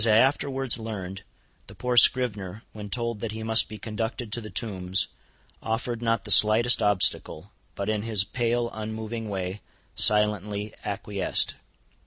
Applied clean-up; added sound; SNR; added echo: none; none; none; none.